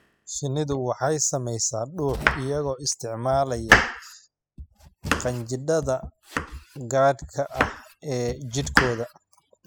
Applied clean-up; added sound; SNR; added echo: classical method spectral subtraction.